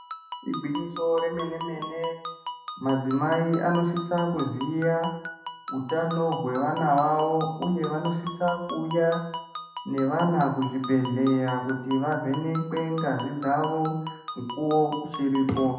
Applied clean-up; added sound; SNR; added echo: none; Ringtone; 12 dB; reverberation time 0.7 s.